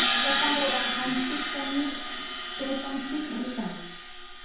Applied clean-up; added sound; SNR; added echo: none; Crash cymbal; -2 dB; reverberation time 0.9 s.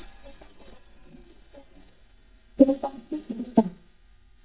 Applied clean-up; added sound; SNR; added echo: neural mask model DeepFilterNet 3.